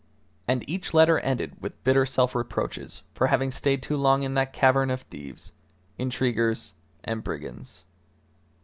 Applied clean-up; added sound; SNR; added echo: none; none; none; none.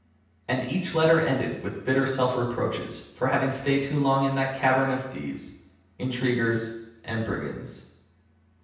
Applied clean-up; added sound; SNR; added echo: none; none; none; reverberation time 0.9 s.